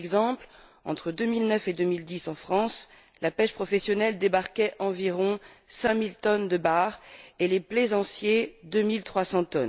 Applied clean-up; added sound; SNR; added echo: none; none; none; none.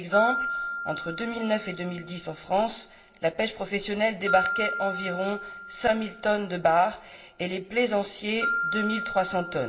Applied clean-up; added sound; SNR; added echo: none; Glockenspiel; 6 dB; reverberation time 0.7 s.